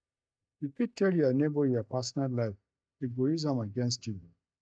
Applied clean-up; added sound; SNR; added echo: neural mask model DeepFilterNet 3.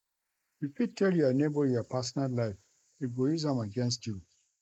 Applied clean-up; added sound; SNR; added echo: neural mask model Resemble Enhance denoiser.